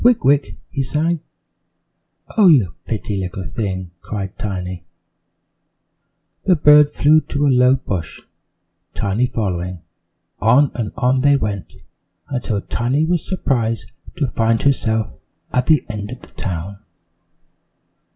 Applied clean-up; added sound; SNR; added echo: none; none; none; none.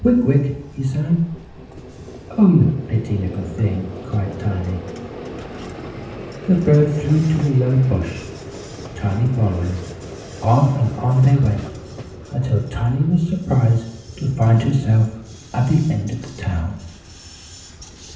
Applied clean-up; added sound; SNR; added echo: none; Vehicle; 15 dB; reverberation time 0.8 s.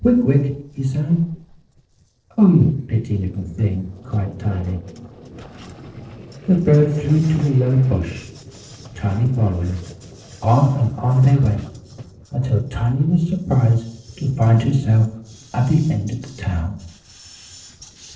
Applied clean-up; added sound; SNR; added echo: neural separator model SepFormer DNS4.